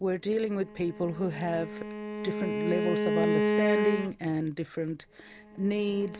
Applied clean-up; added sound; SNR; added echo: none; Bowed string instrument; 1 dB; none.